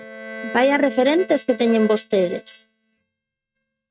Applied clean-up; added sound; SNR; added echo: neural mask model RNNoise.